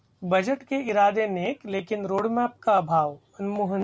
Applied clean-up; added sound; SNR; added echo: none; none; none; none.